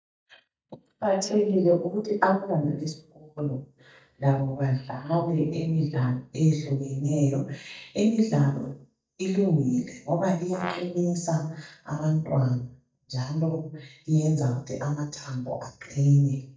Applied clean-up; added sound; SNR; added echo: neural mask model DeepFilterNet 3.